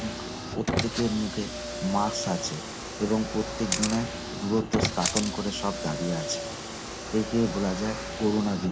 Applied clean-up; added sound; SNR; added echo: none; Camera + Car; 3 dB; none.